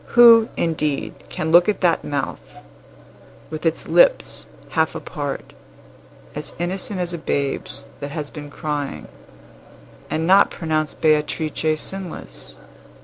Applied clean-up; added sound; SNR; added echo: none; none; none; none.